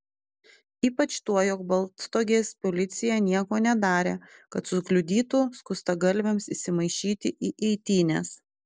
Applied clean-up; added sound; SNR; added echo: none; none; none; none.